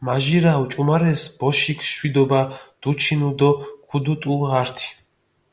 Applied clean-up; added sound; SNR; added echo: none; none; none; none.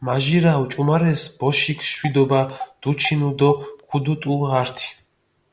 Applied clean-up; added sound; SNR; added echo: none; Telephone; 16 dB; none.